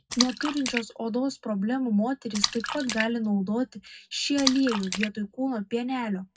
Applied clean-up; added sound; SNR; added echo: none; Splash, splatter; 7 dB; reverberation time 0.3 s.